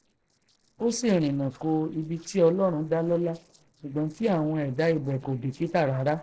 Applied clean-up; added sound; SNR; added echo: neural separator model SepFormer DNS4.